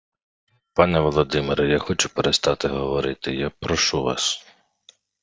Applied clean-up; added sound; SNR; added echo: neural mask model DeepFilterNet 3.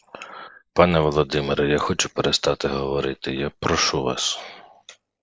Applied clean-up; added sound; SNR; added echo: neural mask model Resemble Enhance denoiser.